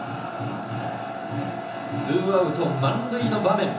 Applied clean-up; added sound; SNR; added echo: none; Wind instrument, woodwind instrument; 12 dB; reverberation time 0.7 s.